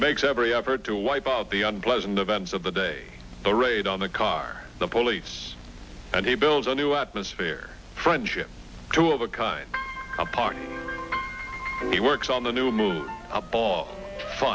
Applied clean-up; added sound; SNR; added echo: none; none; none; none.